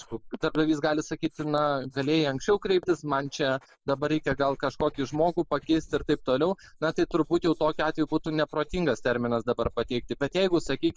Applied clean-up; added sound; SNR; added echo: neural mask model Resemble Enhance denoiser.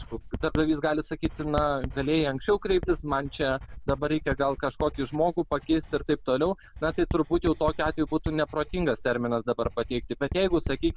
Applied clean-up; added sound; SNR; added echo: none; Writing; 11 dB; none.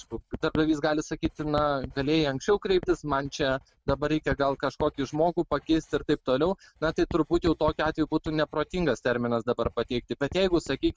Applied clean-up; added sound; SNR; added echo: neural mask model RNNoise.